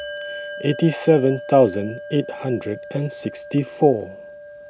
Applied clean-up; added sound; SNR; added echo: none; Bell; 14 dB; none.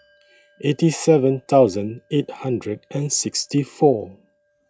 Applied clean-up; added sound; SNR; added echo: classical method log-MMSE.